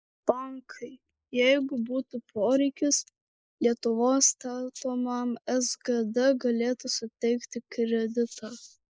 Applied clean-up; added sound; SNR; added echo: neural mask model Resemble Enhance denoiser.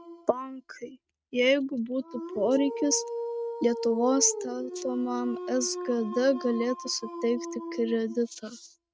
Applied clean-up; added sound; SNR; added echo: neural mask model RNNoise.